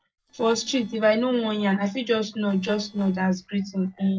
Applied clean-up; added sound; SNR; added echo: neural separator model SepFormer DNS4.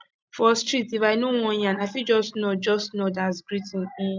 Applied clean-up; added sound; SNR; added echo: none; none; none; none.